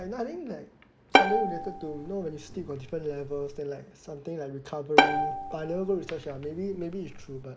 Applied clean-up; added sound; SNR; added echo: none; Bowed string instrument; -5 dB; none.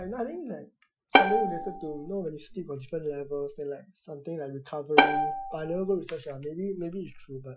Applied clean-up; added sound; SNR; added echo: classical method Wiener filter.